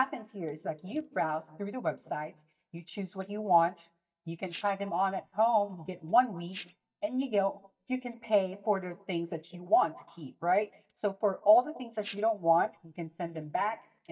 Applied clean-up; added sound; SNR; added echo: neural mask model DeepFilterNet 3.